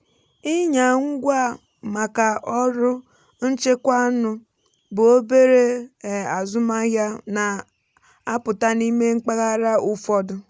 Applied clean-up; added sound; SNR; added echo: none; none; none; none.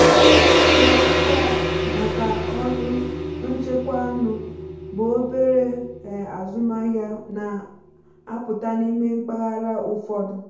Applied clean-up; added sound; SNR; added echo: none; Gong; -3 dB; reverberation time 0.8 s.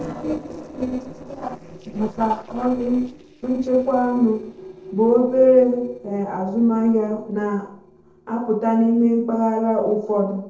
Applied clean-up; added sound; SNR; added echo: neural separator model SepFormer DNS4.